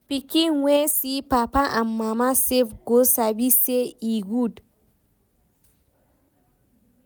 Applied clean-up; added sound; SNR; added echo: none; none; none; none.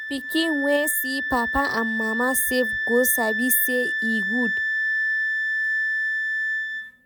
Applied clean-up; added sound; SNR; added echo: none; Wind instrument, woodwind instrument; -1 dB; none.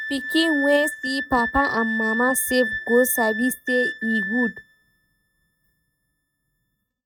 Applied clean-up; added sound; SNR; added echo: neural mask model RNNoise.